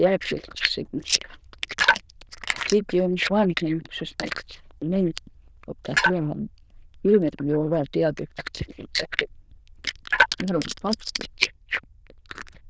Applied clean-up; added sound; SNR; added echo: neural diffusion model UNIVERSE++.